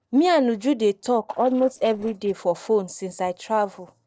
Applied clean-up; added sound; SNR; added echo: neural separator model SepFormer DNS4.